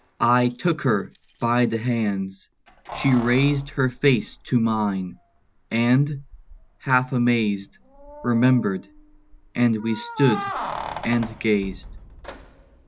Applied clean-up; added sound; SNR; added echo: none; Keys jangling; 15 dB; none.